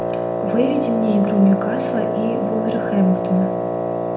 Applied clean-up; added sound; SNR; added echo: none; Wind instrument, woodwind instrument; 2 dB; reverberation time 0.8 s.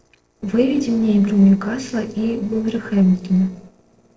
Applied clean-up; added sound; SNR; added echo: neural separator model SepFormer DNS4.